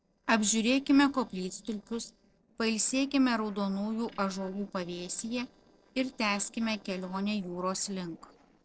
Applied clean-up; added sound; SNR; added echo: neural separator model SepFormer DNS4.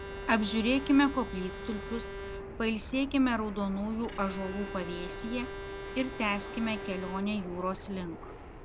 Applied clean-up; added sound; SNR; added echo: none; Fixed-wing aircraft, airplane + Bowed string instrument; 9 dB; none.